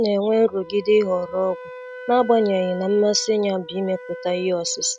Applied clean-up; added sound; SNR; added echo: none; Wind instrument, woodwind instrument; 17 dB; none.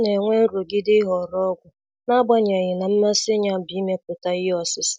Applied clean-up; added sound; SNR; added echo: none; none; none; none.